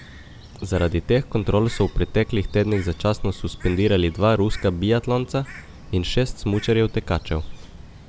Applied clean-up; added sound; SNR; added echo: none; Bird; 19 dB; none.